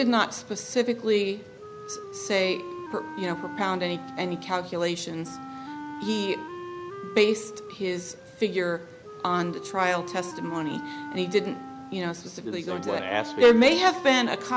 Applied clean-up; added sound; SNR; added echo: none; Wind instrument, woodwind instrument; 13 dB; none.